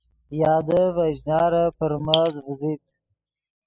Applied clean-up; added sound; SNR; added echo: classical method spectral subtraction.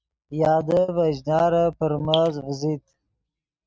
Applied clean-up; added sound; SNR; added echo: neural mask model RNNoise.